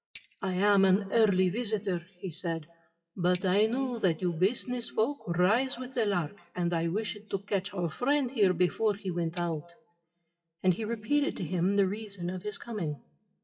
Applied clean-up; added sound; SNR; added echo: classical method WPE with log-MMSE.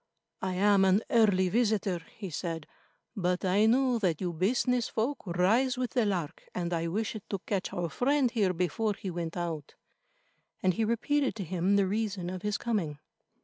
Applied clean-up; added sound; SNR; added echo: none; none; none; none.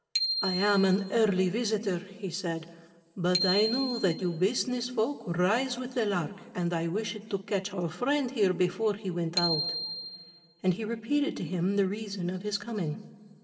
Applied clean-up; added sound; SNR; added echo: none; Bicycle bell; 8 dB; reverberation time 1.8 s.